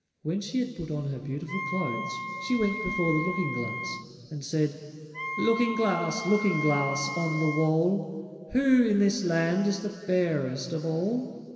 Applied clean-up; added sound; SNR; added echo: none; Wind instrument, woodwind instrument; 7 dB; reverberation time 2.4 s.